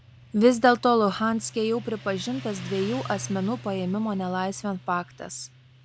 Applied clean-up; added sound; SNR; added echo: none; Motorcycle; 16 dB; none.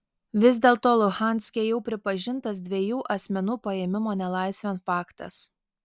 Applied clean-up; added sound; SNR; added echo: none; none; none; none.